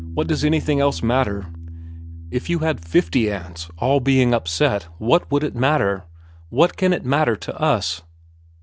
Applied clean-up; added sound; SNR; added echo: none; Piano; 15 dB; none.